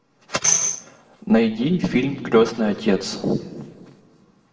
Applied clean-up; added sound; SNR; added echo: none; Tambourine; 3 dB; reverberation time 1.4 s.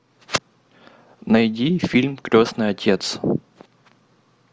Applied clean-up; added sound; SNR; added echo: none; none; none; none.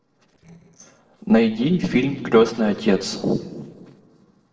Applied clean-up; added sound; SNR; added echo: neural separator model SepFormer DNS4.